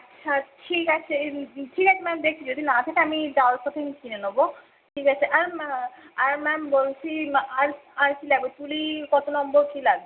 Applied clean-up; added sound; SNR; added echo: none; none; none; none.